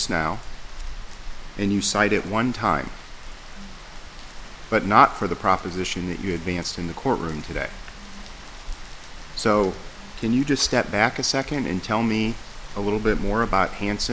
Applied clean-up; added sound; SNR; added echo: none; Rain; 10 dB; none.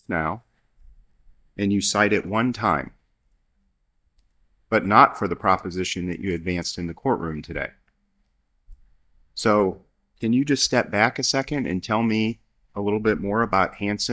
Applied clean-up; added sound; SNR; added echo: neural mask model DeepFilterNet 3.